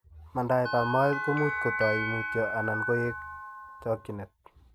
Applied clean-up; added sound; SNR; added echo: none; Bell; 3 dB; none.